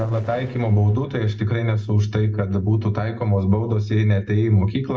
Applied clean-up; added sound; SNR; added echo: neural separator model SepFormer DNS4.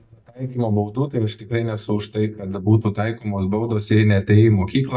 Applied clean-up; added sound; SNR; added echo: neural mask model DeepFilterNet 3.